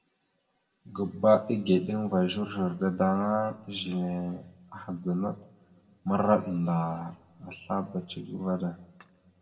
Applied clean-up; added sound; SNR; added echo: none; none; none; reverberation time 1.1 s.